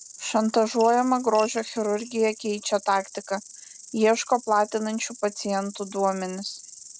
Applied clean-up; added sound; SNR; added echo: none; Coin (dropping) / Glass + Insect; 18 dB; none.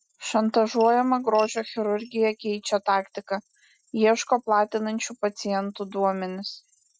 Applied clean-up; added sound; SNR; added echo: classical method Wiener filter.